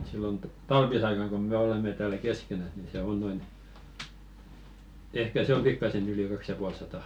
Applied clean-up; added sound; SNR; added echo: none; none; none; none.